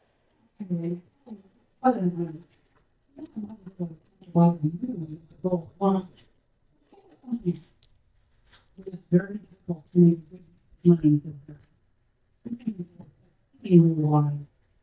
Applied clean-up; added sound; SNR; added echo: neural mask model DeepFilterNet 3.